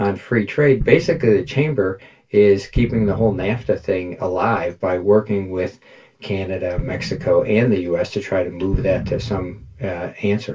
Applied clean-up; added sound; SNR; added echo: none; Explosion; 10 dB; reverberation time 0.2 s.